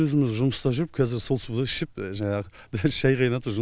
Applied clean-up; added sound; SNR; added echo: none; none; none; none.